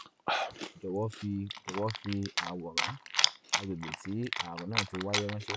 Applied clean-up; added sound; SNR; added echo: none; Chewing, mastication; -2 dB; none.